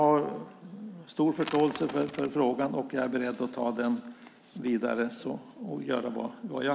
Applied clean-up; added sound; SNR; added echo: none; Crackle / Crushing / Wood; 11 dB; none.